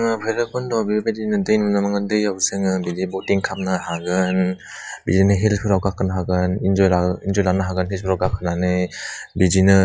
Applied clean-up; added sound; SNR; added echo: classical method log-MMSE.